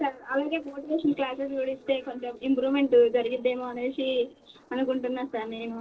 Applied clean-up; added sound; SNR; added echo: neural separator model SepFormer DNS4.